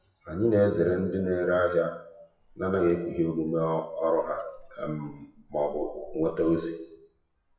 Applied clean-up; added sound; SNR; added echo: classical method WPE with log-MMSE.